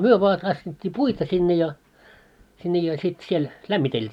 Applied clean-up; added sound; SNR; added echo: none; none; none; none.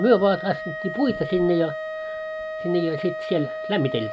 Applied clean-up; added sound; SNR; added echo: none; Wind instrument, woodwind instrument; 8 dB; none.